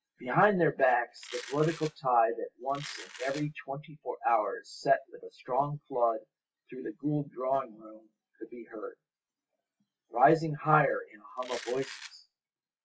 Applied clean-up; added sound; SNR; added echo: classical method log-MMSE.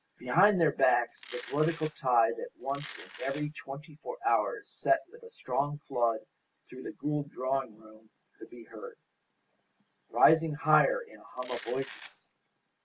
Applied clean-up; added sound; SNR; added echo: none; Domestic sounds, home sounds; 15 dB; none.